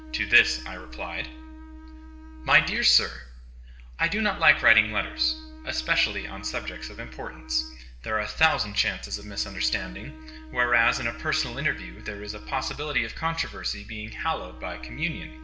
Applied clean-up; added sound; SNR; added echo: none; Bowed string instrument; 20 dB; reverberation time 0.6 s.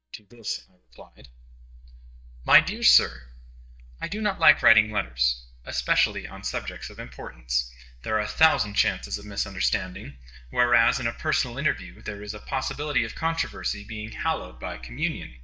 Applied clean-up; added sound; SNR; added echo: neural mask model DeepFilterNet 3.